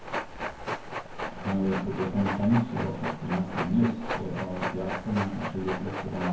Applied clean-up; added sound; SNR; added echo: none; Train; 5 dB; reverberation time 0.9 s.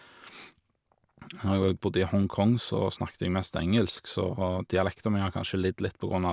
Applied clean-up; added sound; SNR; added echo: none; none; none; none.